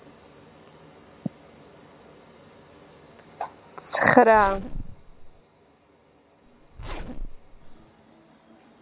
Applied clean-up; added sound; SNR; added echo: none; Zipper (clothing); 8 dB; none.